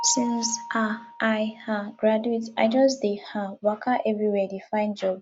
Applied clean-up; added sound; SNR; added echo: none; Mallet percussion; 16 dB; none.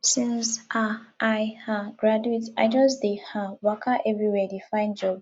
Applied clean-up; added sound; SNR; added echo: none; none; none; none.